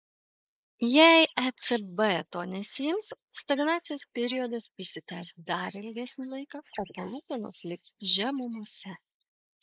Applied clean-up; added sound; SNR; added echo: neural mask model Resemble Enhance denoiser.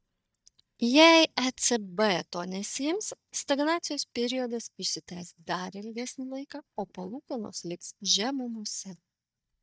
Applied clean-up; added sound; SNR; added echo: neural mask model DeepFilterNet 3.